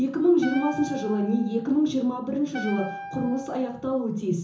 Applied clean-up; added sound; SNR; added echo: none; Wind instrument, woodwind instrument; 14 dB; reverberation time 0.7 s.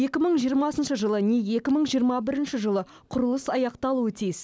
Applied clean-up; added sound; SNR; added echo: none; none; none; none.